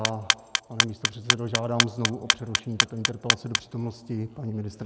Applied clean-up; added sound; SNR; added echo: none; Clock; -4 dB; none.